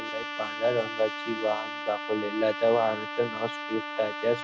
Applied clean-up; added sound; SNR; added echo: none; Trumpet; 7 dB; none.